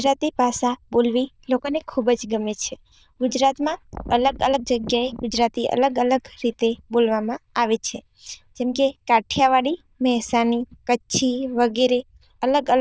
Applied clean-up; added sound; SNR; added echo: neural diffusion model UNIVERSE++.